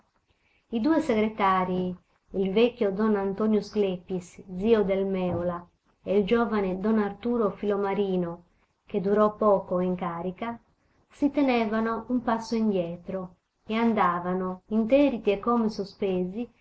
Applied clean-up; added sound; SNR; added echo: none; none; none; none.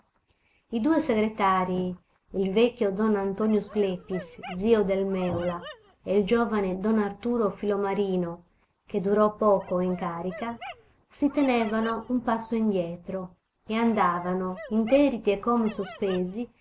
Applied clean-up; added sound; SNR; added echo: none; Dog; 18 dB; none.